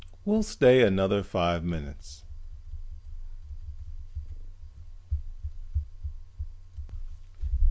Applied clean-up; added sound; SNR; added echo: none; none; none; none.